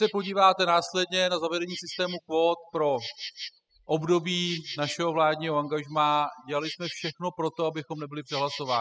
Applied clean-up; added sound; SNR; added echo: classical method spectral subtraction.